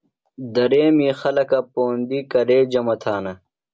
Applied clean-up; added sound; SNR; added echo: none; none; none; none.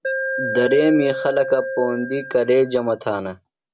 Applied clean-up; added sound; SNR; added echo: none; Alarm; 7 dB; none.